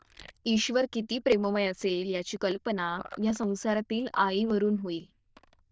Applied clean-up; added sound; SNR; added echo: neural diffusion model UNIVERSE++.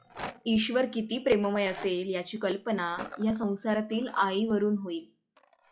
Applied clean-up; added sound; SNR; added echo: classical method log-MMSE.